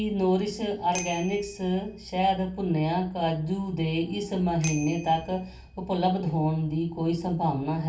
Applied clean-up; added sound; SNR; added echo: none; Bicycle bell; 18 dB; reverberation time 0.3 s.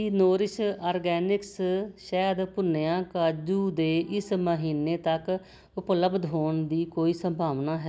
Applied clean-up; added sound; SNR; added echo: none; none; none; none.